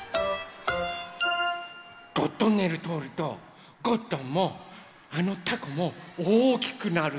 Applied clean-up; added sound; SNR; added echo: none; none; none; none.